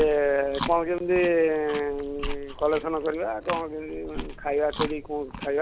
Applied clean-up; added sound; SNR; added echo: none; Chewing, mastication; 11 dB; none.